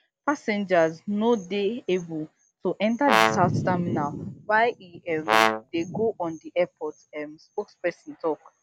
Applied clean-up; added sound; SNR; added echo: none; Brass instrument; -3 dB; none.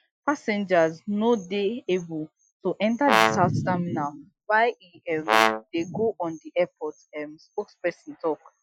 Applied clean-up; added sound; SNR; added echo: classical method Wiener filter.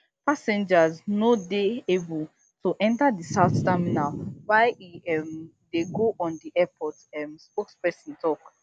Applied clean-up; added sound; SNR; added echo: none; none; none; none.